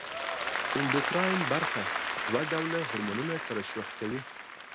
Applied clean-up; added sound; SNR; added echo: none; Applause; -1 dB; none.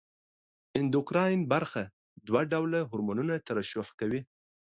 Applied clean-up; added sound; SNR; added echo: none; none; none; none.